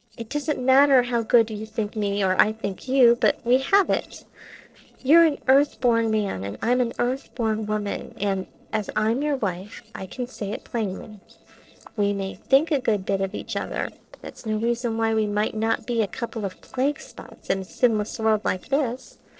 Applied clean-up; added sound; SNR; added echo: neural separator model SepFormer DNS4.